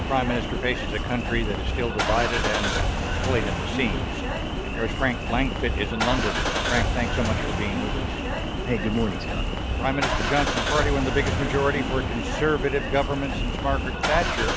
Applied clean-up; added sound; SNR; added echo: none; Engine starting / Car; -2 dB; none.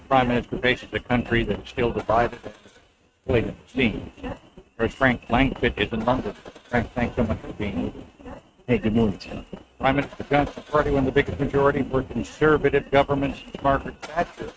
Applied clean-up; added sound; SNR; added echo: neural mask model RNNoise.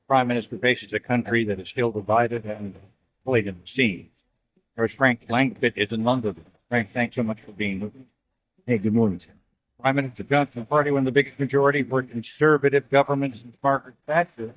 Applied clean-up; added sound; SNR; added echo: neural mask model DeepFilterNet 3.